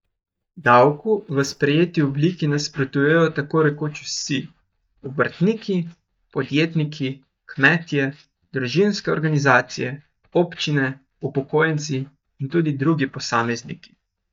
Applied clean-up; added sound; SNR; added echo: neural mask model DeepFilterNet 3.